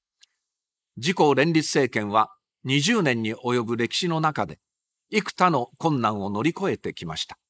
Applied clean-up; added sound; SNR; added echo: neural mask model Resemble Enhance denoiser.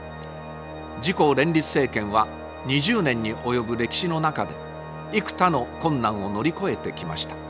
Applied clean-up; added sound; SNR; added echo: none; Organ; 11 dB; none.